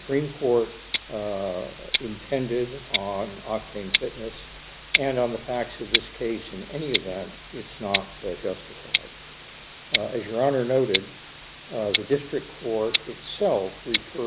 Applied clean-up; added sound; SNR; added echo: none; Tick-tock; 3 dB; none.